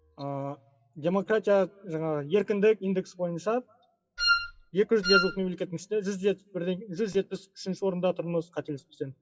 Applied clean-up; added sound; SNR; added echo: classical method WPE with log-MMSE.